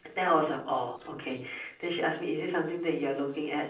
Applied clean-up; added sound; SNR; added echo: neural separator model SepFormer DNS4.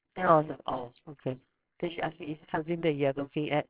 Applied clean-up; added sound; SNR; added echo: neural separator model SepFormer WHAMR!.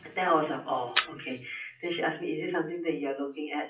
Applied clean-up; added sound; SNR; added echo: classical method WPE with log-MMSE.